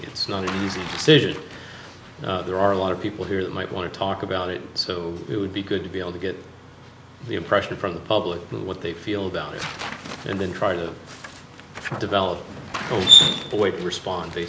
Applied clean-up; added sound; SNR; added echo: none; Tearing; 15 dB; none.